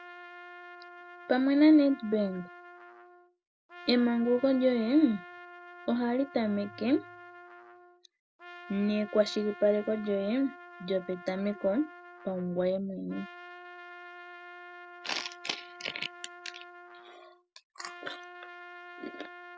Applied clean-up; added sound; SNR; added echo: none; Trumpet; 17 dB; none.